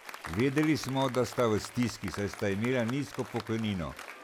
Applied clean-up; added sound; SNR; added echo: none; Applause; 14 dB; none.